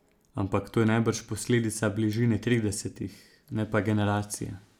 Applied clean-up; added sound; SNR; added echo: none; none; none; none.